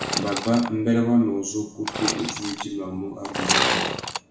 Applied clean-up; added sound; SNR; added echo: none; Sawing / Engine; 3 dB; reverberation time 0.7 s.